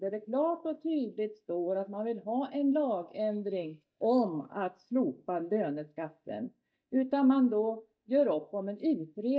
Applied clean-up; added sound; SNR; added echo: neural mask model DeepFilterNet 3.